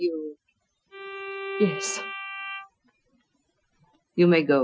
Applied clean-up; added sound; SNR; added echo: classical method Wiener filter.